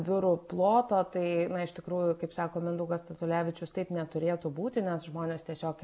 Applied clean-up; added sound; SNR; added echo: none; none; none; none.